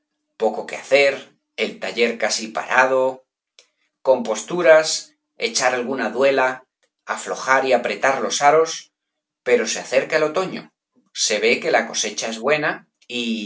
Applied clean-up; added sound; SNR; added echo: none; none; none; none.